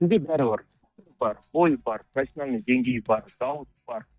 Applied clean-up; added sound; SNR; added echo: neural mask model DeepFilterNet 3.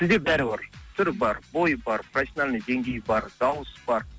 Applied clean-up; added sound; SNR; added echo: none; none; none; none.